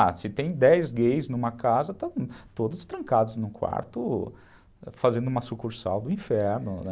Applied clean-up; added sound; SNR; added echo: none; none; none; none.